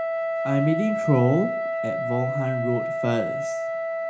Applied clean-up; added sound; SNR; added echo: none; Wind instrument, woodwind instrument; 1 dB; reverberation time 0.4 s.